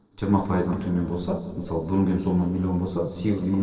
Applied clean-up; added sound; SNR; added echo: neural separator model SepFormer DNS4.